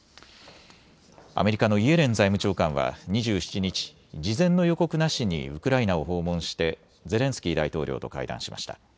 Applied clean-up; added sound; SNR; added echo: none; none; none; none.